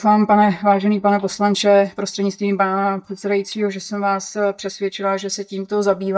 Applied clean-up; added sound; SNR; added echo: neural mask model DeepFilterNet 3.